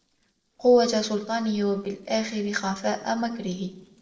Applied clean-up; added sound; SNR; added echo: neural separator model SepFormer DNS4.